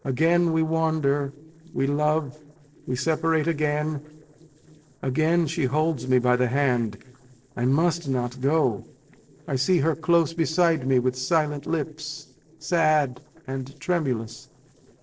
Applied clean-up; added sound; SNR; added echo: neural separator model SepFormer DNS4.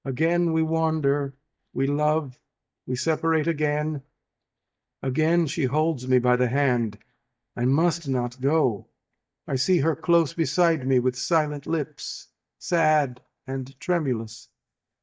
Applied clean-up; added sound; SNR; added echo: neural mask model DeepFilterNet 3.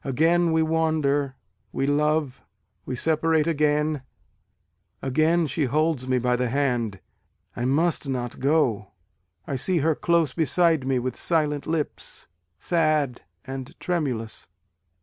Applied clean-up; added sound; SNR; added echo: none; none; none; none.